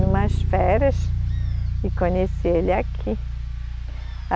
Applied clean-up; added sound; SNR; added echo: none; Bass guitar; -2 dB; none.